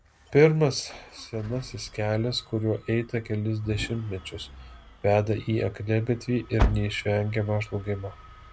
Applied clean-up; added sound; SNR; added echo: none; Engine starting; 10 dB; none.